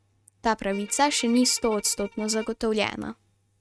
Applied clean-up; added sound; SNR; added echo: neural mask model RNNoise.